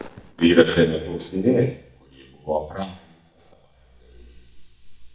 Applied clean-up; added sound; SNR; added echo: neural mask model DeepFilterNet 3.